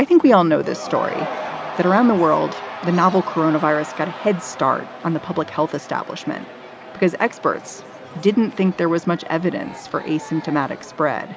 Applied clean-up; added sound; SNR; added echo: none; Crowd / Cheering; 13 dB; none.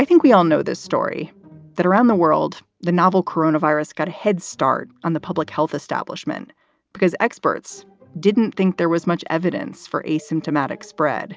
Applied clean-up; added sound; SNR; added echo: none; none; none; none.